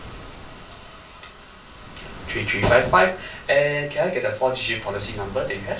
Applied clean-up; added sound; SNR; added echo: none; Waves, surf; 17 dB; reverberation time 0.3 s.